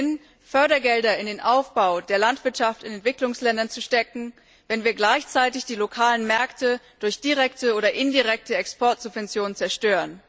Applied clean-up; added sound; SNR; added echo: none; none; none; none.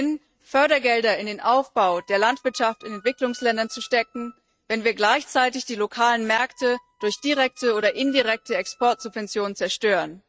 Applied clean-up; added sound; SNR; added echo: neural mask model RNNoise.